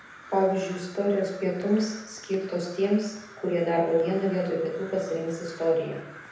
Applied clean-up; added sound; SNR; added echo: none; Crow; 19 dB; reverberation time 0.8 s.